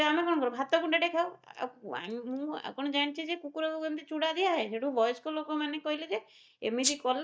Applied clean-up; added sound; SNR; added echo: neural mask model DeepFilterNet 3.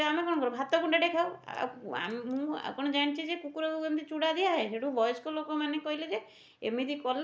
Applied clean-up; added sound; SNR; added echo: none; none; none; none.